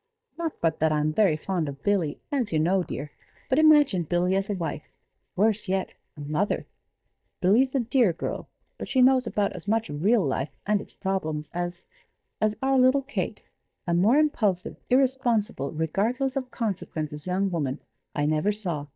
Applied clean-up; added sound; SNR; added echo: neural mask model DeepFilterNet 3.